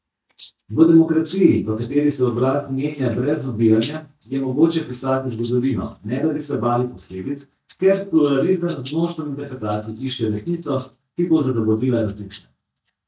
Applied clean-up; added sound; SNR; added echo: neural mask model DeepFilterNet 3.